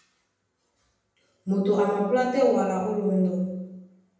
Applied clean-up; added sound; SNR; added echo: none; none; none; reverberation time 0.8 s.